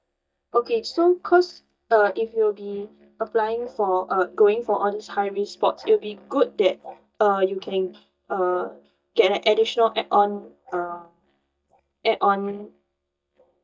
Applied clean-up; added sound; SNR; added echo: neural mask model DeepFilterNet 3.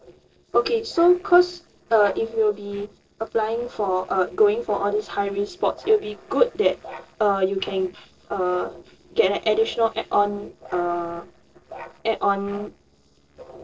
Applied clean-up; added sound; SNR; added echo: neural separator model SepFormer DNS4.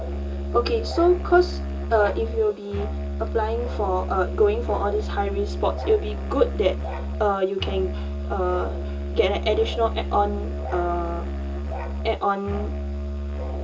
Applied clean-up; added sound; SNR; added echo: none; Musical instrument; 3 dB; reverberation time 0.2 s.